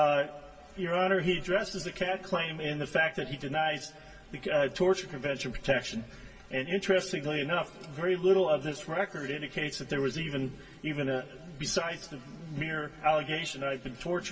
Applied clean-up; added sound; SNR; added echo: none; none; none; reverberation time 2.7 s.